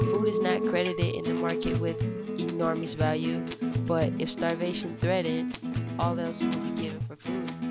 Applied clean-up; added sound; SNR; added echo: none; Acoustic guitar + Chink, clink; -3 dB; none.